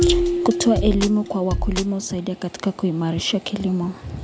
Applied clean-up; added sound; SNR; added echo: none; Drum kit + Marimba, xylophone; 3 dB; none.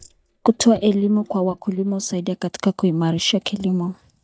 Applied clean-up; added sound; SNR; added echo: neural mask model DeepFilterNet 3.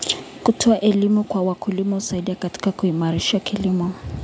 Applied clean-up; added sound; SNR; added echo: none; none; none; none.